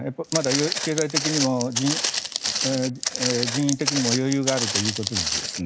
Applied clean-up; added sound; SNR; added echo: none; Walk, footsteps; 1 dB; none.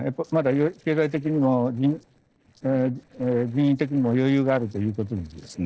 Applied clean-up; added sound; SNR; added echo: neural separator model SepFormer DNS4.